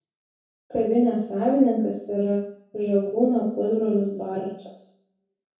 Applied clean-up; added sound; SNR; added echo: none; none; none; reverberation time 0.6 s.